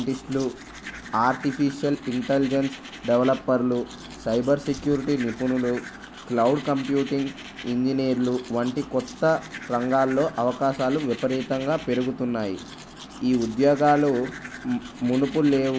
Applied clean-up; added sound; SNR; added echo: none; Domestic sounds, home sounds; 18 dB; none.